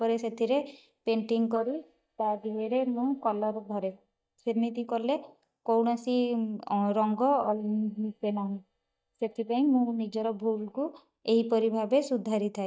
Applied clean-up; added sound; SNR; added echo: neural mask model DeepFilterNet 3.